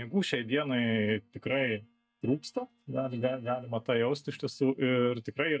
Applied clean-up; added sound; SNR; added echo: neural mask model DeepFilterNet 3.